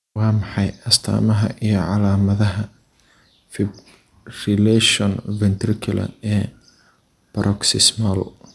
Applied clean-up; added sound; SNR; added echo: none; none; none; none.